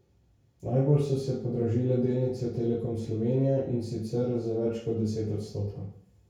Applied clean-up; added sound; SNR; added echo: none; none; none; reverberation time 0.6 s.